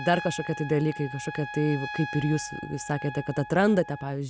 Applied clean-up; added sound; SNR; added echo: none; Trumpet; 12 dB; none.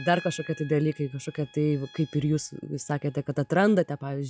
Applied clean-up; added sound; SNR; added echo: classical method log-MMSE.